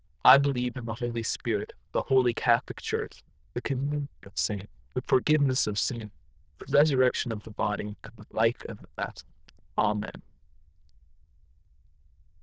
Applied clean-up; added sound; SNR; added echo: neural diffusion model UNIVERSE++.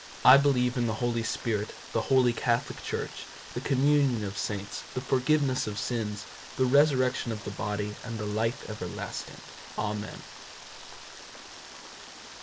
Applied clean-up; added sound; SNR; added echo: neural mask model Resemble Enhance denoiser.